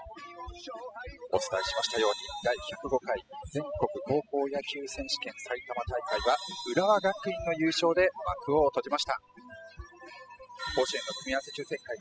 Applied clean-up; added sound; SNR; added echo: classical method spectral subtraction.